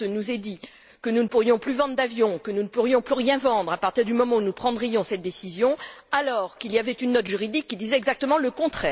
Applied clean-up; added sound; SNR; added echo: none; none; none; none.